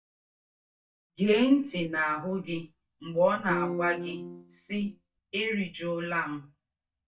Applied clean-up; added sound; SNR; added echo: neural mask model DeepFilterNet 3.